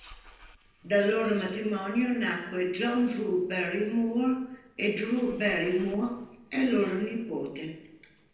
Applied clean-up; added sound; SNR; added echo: neural separator model SepFormer DNS4.